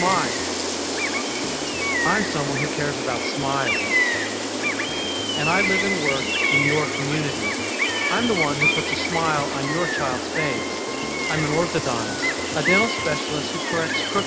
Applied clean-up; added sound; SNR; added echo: none; Gull, seagull; -3 dB; none.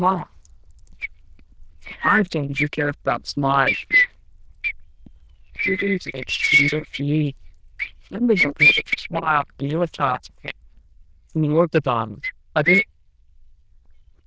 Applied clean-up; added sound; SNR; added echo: neural diffusion model UNIVERSE++.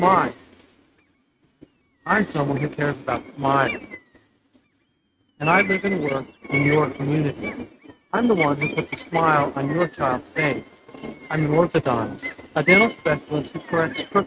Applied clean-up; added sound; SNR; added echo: neural mask model RNNoise.